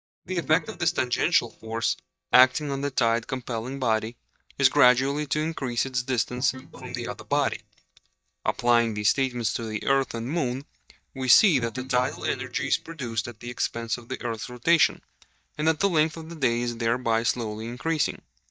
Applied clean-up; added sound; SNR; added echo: neural mask model DeepFilterNet 3.